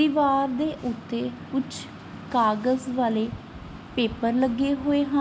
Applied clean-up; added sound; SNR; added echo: none; none; none; none.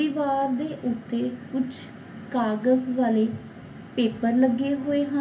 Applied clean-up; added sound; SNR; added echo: none; none; none; reverberation time 0.3 s.